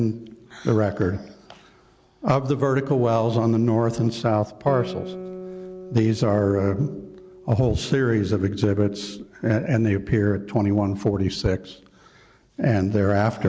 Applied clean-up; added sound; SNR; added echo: none; Guitar; 20 dB; none.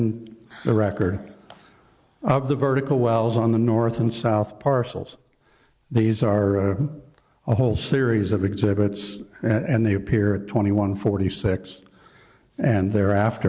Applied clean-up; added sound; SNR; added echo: neural mask model Resemble Enhance denoiser.